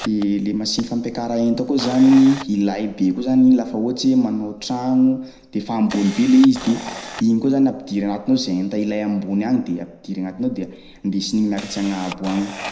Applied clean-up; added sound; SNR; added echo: none; Camera; 19 dB; reverberation time 0.8 s.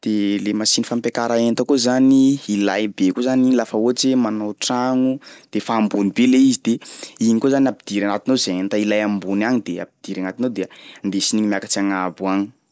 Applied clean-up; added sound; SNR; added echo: none; none; none; none.